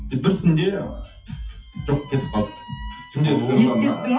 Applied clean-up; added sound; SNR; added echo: classical method WPE with log-MMSE.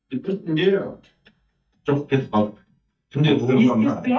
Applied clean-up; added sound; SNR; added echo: neural mask model DeepFilterNet 3.